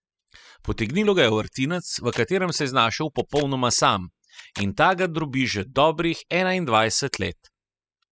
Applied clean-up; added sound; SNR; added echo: classical method spectral subtraction.